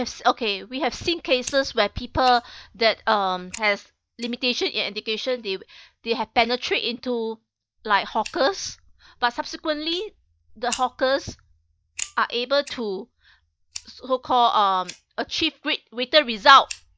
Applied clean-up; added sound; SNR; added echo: neural mask model DeepFilterNet 3.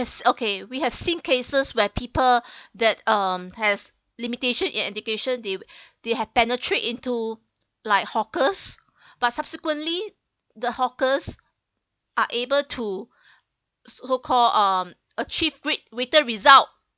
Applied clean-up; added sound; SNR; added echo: none; none; none; none.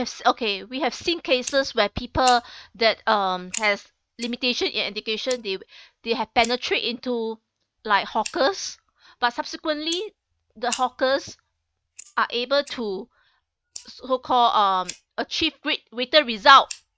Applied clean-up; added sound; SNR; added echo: neural mask model RNNoise.